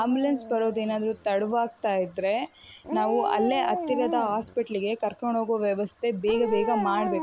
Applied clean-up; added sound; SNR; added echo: none; Dog; 7 dB; none.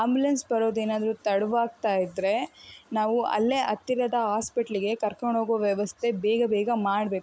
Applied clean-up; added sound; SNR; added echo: none; none; none; none.